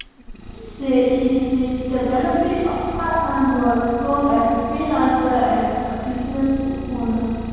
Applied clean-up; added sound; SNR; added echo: none; Idling; 11 dB; reverberation time 2.1 s.